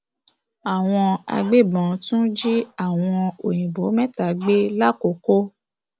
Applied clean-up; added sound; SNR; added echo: none; Dog; 20 dB; none.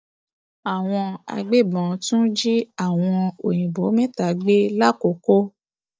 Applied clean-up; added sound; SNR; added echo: neural mask model DeepFilterNet 3.